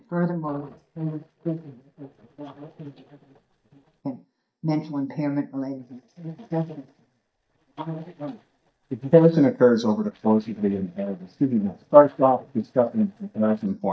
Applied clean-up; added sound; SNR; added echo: neural mask model DeepFilterNet 3.